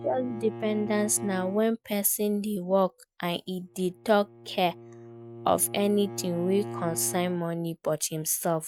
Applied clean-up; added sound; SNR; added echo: neural mask model RNNoise.